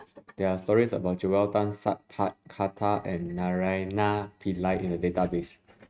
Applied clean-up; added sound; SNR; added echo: neural mask model RNNoise.